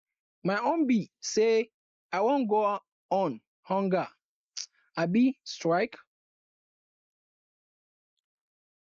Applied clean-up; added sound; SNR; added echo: neural mask model Resemble Enhance denoiser.